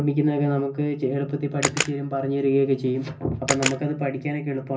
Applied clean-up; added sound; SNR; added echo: none; Camera; 6 dB; reverberation time 0.4 s.